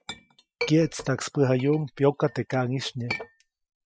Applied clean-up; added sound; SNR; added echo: classical method Wiener filter.